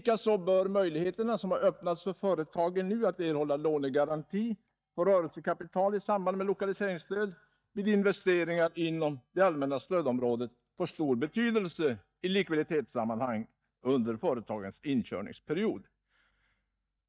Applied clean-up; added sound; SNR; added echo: neural mask model DeepFilterNet 3.